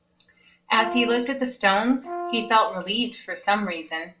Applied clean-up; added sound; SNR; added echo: none; Brass instrument; 11 dB; reverberation time 0.2 s.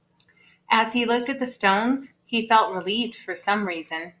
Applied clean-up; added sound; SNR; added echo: none; none; none; none.